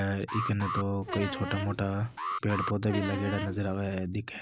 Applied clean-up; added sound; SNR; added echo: none; Squeak + Alarm; 6 dB; none.